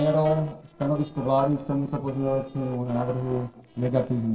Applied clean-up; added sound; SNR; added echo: neural separator model SepFormer DNS4.